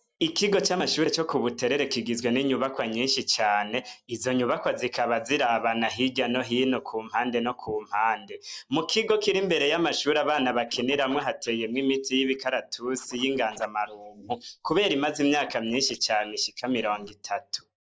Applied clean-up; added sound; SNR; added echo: neural mask model Resemble Enhance denoiser.